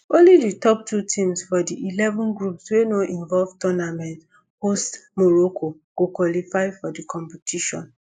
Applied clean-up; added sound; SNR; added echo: neural mask model Resemble Enhance denoiser.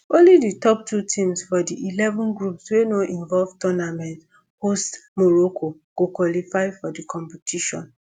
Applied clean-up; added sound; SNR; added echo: none; none; none; none.